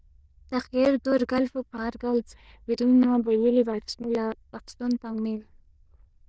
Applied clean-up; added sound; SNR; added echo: neural diffusion model UNIVERSE++.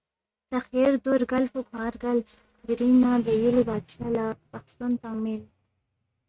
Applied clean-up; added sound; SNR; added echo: neural mask model RNNoise.